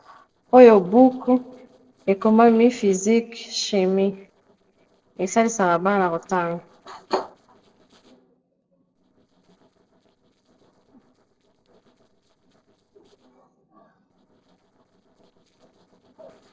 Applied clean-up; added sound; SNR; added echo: neural separator model SepFormer DNS4.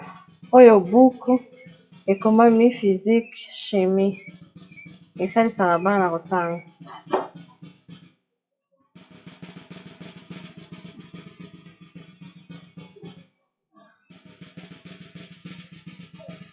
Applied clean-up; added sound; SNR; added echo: classical method WPE with log-MMSE.